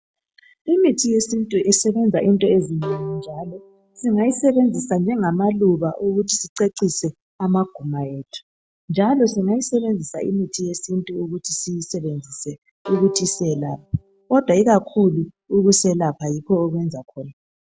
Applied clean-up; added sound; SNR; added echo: none; Bowed string instrument; 15 dB; none.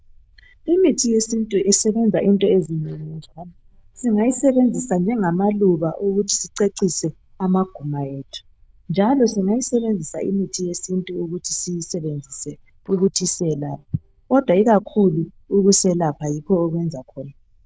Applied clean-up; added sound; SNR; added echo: neural diffusion model UNIVERSE++.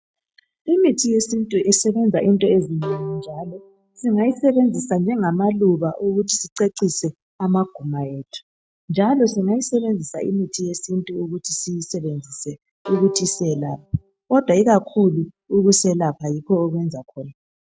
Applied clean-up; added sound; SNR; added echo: neural mask model RNNoise.